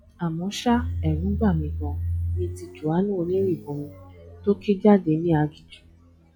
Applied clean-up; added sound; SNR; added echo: classical method log-MMSE.